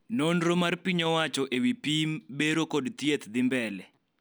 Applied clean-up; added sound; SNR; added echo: none; none; none; none.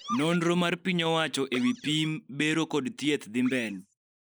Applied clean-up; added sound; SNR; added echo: neural mask model Resemble Enhance denoiser.